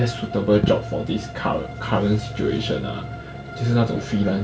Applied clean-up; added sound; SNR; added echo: none; Bowed string instrument; 17 dB; none.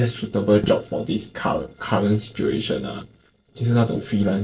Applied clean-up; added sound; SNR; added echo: neural separator model SepFormer DNS4.